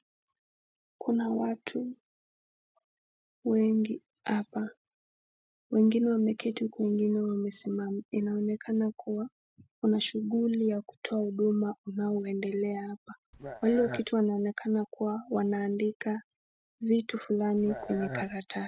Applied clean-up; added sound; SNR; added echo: neural mask model RNNoise.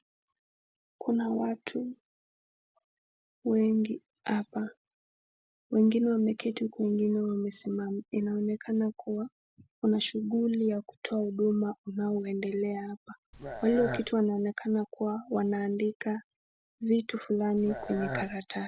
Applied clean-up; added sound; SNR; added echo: none; Burping, eructation; 7 dB; none.